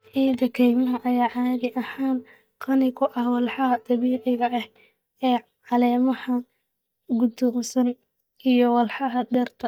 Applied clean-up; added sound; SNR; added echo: neural mask model DeepFilterNet 3.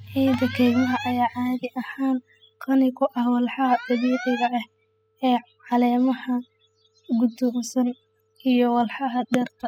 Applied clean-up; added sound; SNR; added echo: classical method spectral subtraction.